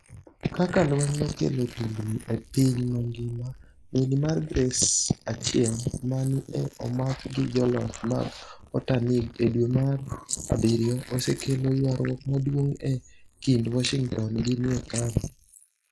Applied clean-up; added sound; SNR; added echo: neural mask model Resemble Enhance denoiser.